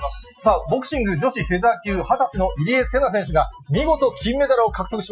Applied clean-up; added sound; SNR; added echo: classical method Wiener filter.